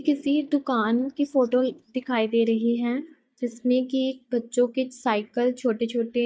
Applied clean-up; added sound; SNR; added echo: neural mask model DeepFilterNet 3.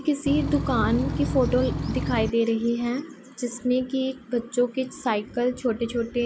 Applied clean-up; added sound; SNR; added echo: none; Engine / Truck / Car; 3 dB; none.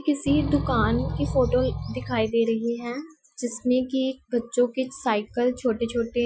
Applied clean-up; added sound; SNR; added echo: classical method Wiener filter.